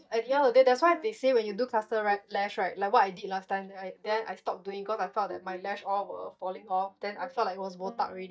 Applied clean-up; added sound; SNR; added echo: neural mask model DeepFilterNet 3.